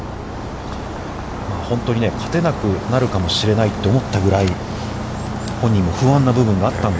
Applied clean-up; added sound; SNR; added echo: none; none; none; none.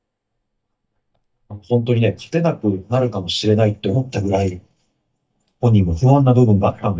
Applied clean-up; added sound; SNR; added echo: neural mask model DeepFilterNet 3.